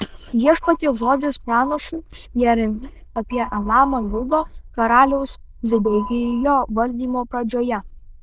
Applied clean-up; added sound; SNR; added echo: neural diffusion model UNIVERSE++.